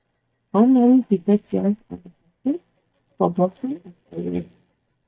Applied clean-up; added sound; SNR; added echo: neural mask model DeepFilterNet 3.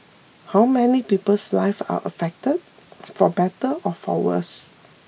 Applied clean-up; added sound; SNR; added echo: none; none; none; none.